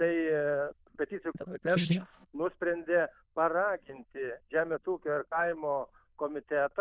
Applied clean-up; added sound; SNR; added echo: neural diffusion model UNIVERSE++.